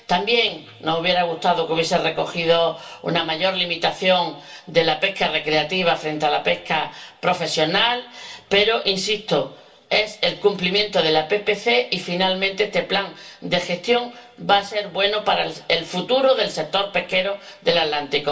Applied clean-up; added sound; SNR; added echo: none; none; none; reverberation time 0.3 s.